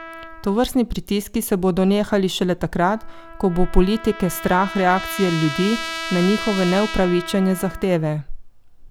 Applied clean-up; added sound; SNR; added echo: none; Trumpet; 13 dB; none.